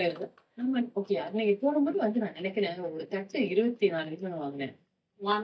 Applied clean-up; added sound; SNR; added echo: neural mask model DeepFilterNet 3.